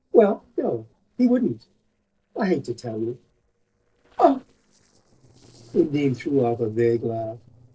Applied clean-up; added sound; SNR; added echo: neural separator model SepFormer DNS4.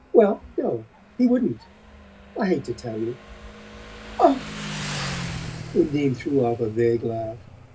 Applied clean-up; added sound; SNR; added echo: none; Motorcycle; 13 dB; reverberation time 0.4 s.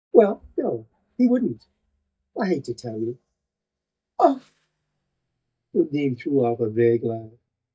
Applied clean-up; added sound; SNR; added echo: neural mask model DeepFilterNet 3.